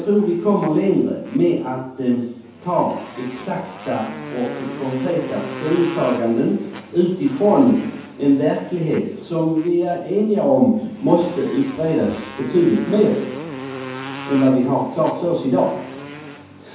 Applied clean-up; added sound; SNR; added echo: none; Motorcycle; 15 dB; reverberation time 0.9 s.